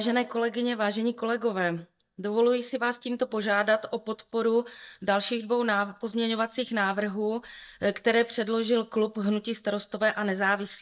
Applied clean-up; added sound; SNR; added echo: neural mask model DeepFilterNet 3.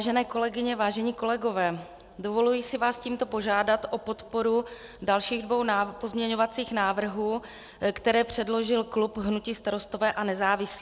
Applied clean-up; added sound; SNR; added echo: none; none; none; none.